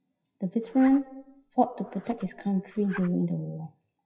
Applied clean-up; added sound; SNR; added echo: classical method WPE with log-MMSE.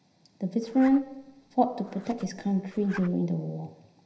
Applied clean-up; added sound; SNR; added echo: none; Zipper (clothing); 20 dB; reverberation time 0.9 s.